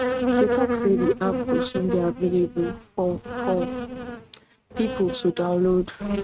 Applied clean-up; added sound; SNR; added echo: neural mask model RNNoise.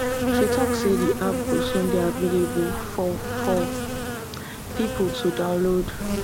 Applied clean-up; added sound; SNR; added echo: none; Insect; 1 dB; none.